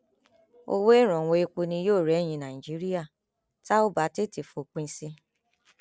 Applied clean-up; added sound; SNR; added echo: none; none; none; none.